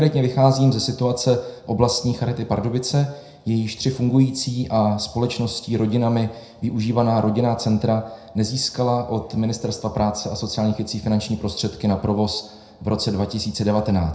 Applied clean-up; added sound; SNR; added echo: none; none; none; reverberation time 0.5 s.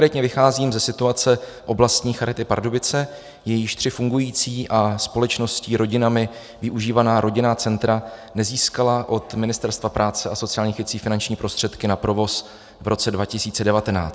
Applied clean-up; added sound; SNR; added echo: none; none; none; none.